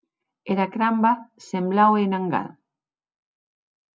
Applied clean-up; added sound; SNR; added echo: none; none; none; none.